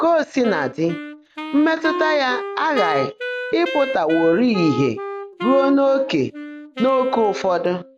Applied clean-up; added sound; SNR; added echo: none; Wind instrument, woodwind instrument; 9 dB; none.